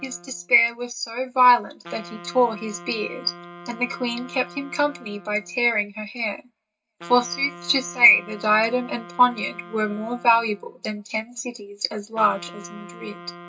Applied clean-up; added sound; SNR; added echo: none; Wind instrument, woodwind instrument; 18 dB; reverberation time 0.2 s.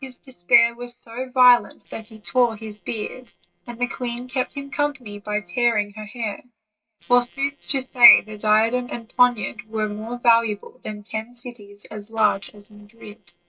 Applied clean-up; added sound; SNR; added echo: neural separator model SepFormer DNS4.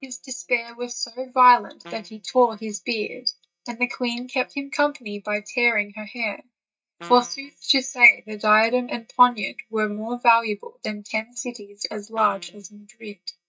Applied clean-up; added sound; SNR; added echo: neural mask model DeepFilterNet 3.